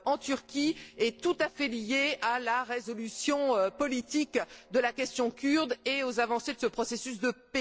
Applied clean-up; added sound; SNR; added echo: neural separator model SepFormer DNS4.